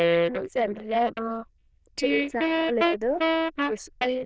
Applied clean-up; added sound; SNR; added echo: neural diffusion model UNIVERSE++.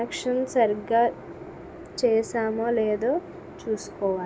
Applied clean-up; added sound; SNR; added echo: none; none; none; none.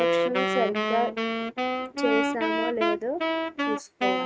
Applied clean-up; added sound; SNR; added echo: neural mask model RNNoise.